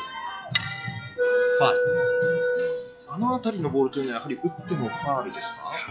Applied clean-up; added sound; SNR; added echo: classical method log-MMSE.